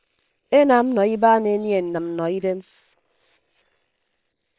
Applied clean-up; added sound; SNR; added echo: neural separator model SepFormer WHAM!.